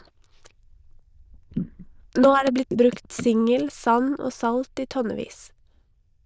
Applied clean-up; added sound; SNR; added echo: neural diffusion model UNIVERSE++.